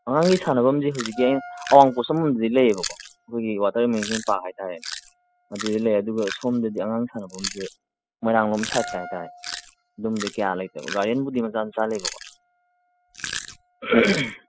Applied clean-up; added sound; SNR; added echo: classical method spectral subtraction.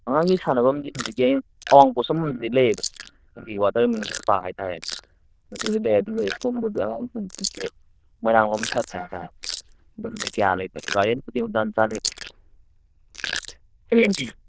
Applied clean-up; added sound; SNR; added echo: neural diffusion model UNIVERSE++.